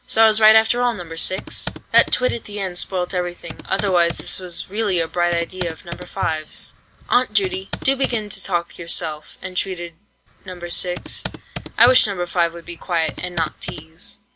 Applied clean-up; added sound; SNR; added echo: none; Computer keyboard; 12 dB; none.